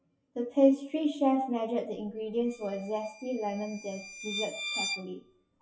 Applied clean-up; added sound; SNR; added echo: classical method WPE with log-MMSE.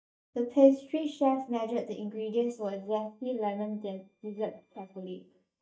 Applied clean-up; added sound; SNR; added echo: neural mask model DeepFilterNet 3.